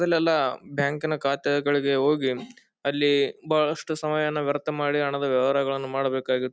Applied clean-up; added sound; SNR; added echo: none; none; none; none.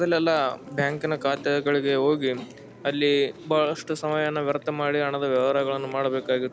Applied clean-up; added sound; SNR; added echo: none; Chewing, mastication; 18 dB; none.